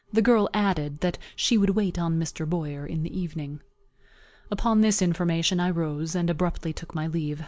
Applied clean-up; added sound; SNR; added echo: none; none; none; none.